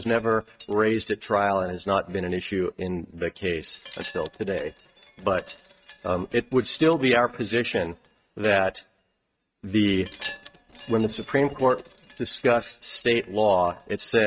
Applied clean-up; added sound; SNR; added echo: neural mask model RNNoise.